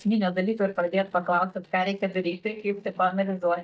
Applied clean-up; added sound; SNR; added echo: neural mask model DeepFilterNet 3.